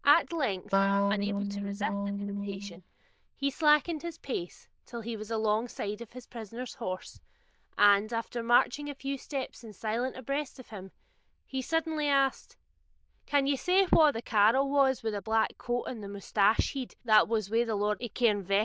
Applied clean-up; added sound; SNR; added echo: neural diffusion model UNIVERSE++.